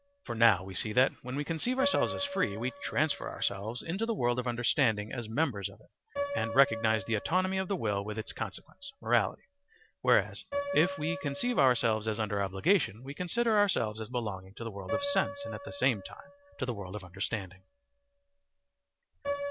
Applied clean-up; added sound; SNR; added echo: none; Piano; 10 dB; none.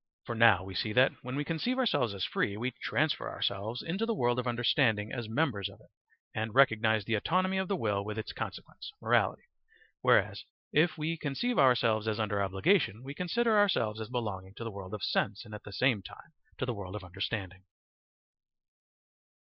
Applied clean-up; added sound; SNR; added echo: neural mask model Resemble Enhance denoiser.